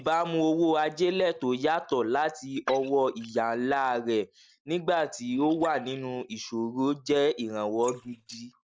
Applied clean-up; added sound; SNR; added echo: neural mask model Resemble Enhance denoiser.